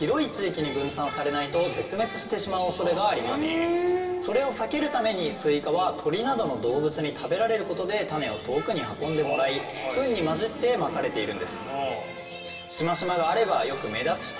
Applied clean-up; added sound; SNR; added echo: none; none; none; reverberation time 2.9 s.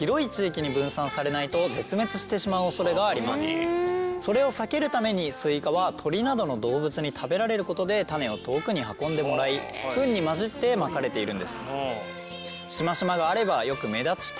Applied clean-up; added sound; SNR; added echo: none; none; none; none.